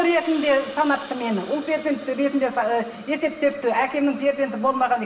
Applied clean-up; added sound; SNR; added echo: none; Hiss; 19 dB; reverberation time 0.9 s.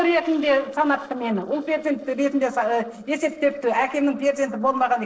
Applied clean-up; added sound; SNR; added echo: neural separator model SepFormer DNS4.